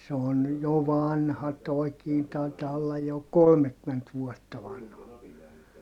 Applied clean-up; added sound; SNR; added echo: none; none; none; none.